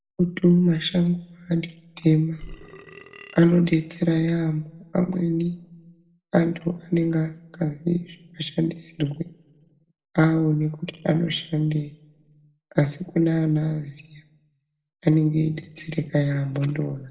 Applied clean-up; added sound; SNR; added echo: none; Burping, eructation; 18 dB; reverberation time 0.6 s.